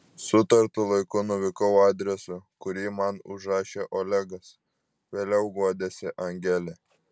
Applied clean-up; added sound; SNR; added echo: none; none; none; none.